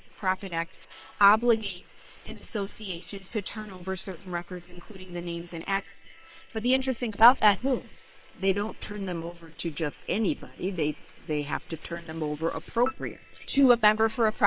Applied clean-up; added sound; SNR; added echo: neural separator model SepFormer WHAM!.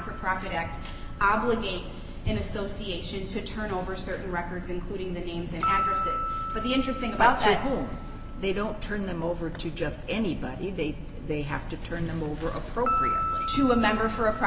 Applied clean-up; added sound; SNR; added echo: none; Piano; 7 dB; none.